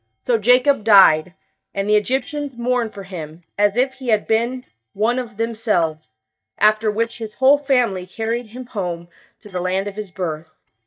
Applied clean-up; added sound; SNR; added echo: neural mask model DeepFilterNet 3.